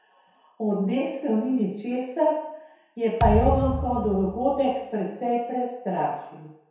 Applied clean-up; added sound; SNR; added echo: none; Thump, thud; 4 dB; reverberation time 0.7 s.